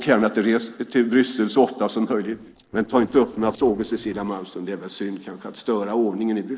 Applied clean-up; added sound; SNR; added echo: neural separator model SepFormer DNS4.